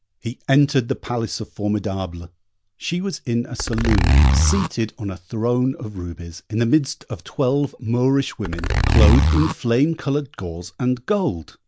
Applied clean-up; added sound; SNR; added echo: none; Zipper (clothing); -4 dB; none.